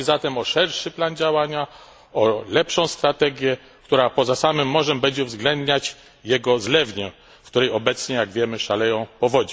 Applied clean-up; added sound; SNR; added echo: none; none; none; none.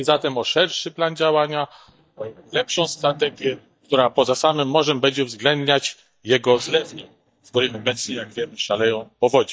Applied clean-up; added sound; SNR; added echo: neural mask model DeepFilterNet 3.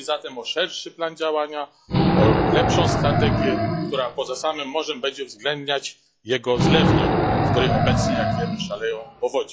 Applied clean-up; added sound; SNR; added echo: classical method log-MMSE.